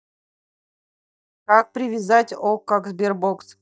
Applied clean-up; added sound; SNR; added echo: neural mask model DeepFilterNet 3.